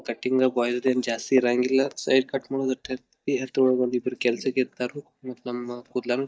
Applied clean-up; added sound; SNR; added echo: neural mask model DeepFilterNet 3.